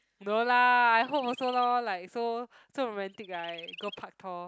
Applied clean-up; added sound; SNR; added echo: none; Chirp, tweet; 18 dB; none.